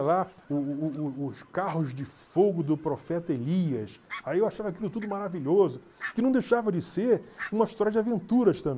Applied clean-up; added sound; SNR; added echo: neural mask model Resemble Enhance denoiser.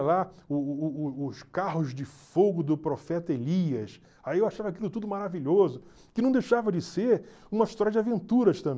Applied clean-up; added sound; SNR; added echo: none; none; none; none.